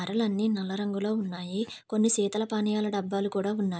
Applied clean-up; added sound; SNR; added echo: none; none; none; none.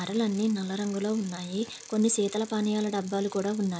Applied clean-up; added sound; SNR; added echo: none; Bicycle; 20 dB; none.